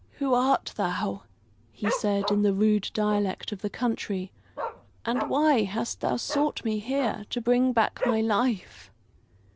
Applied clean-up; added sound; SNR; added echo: none; Dog; 12 dB; none.